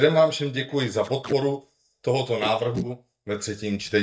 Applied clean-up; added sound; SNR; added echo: neural mask model DeepFilterNet 3.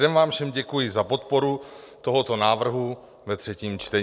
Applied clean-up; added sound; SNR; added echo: none; none; none; none.